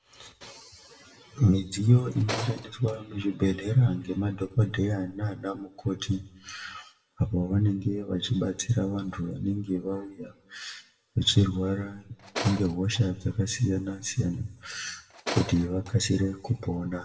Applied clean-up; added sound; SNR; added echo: none; Tools; 11 dB; reverberation time 0.5 s.